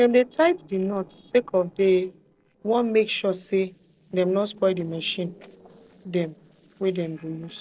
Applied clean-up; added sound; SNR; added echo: neural separator model SepFormer DNS4.